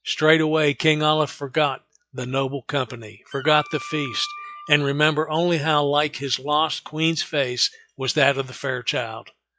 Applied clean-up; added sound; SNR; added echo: classical method log-MMSE.